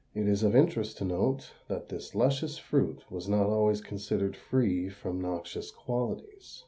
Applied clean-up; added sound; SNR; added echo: none; none; none; none.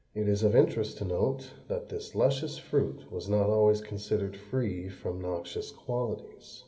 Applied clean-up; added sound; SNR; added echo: none; none; none; reverberation time 1.5 s.